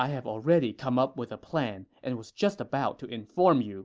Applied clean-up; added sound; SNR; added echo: none; none; none; none.